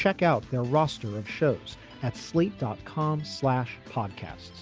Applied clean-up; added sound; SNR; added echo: none; none; none; none.